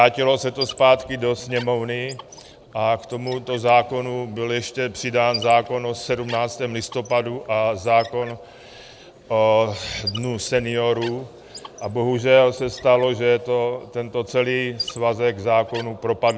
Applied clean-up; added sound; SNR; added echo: none; Squeak; 18 dB; none.